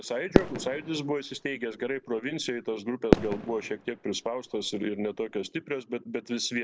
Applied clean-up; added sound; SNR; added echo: none; Fireworks; 0 dB; none.